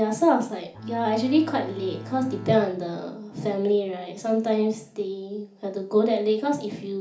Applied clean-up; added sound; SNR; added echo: none; Bowed string instrument; 15 dB; reverberation time 0.4 s.